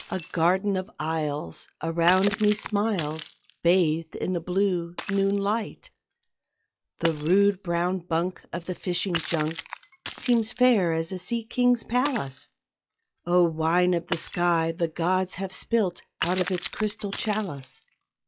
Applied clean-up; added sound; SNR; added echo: classical method log-MMSE.